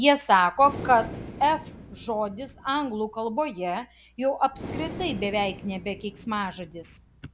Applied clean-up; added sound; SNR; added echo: none; Breathing; 15 dB; none.